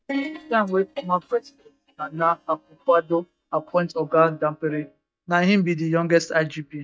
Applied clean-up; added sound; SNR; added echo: neural mask model DeepFilterNet 3.